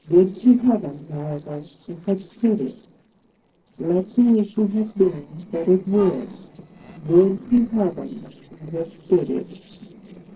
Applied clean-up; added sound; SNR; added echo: neural separator model SepFormer DNS4.